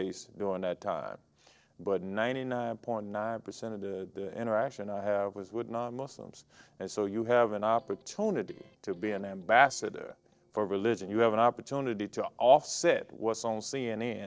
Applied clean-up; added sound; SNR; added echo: neural separator model SepFormer DNS4.